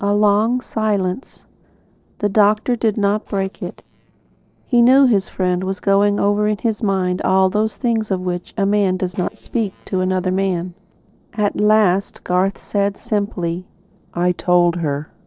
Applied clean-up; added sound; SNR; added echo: neural separator model SepFormer DNS4.